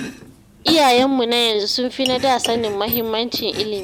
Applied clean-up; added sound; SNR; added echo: none; Domestic sounds, home sounds; 11 dB; none.